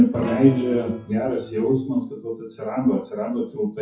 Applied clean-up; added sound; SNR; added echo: classical method WPE with log-MMSE.